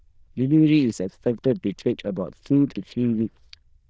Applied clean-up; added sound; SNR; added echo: neural diffusion model UNIVERSE++.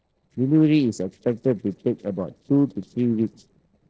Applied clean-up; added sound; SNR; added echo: neural separator model SepFormer DNS4.